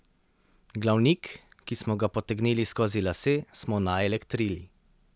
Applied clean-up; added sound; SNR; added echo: none; none; none; none.